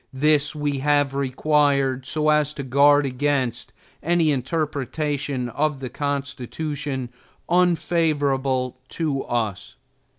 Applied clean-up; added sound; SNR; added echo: none; none; none; none.